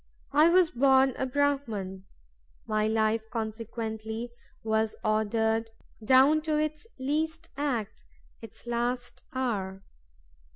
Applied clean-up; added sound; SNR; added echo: none; none; none; none.